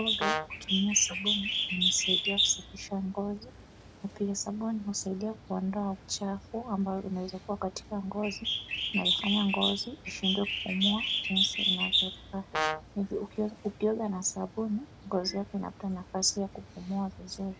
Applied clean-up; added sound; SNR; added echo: none; Brass instrument + Bird; 1 dB; none.